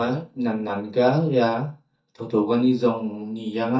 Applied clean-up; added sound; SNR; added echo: neural mask model DeepFilterNet 3.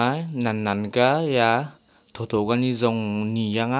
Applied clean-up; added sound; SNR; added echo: none; none; none; none.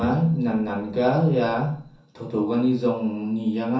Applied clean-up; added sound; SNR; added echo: none; Bowed string instrument; 16 dB; reverberation time 0.6 s.